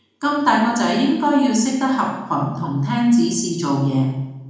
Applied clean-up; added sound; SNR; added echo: none; none; none; reverberation time 0.9 s.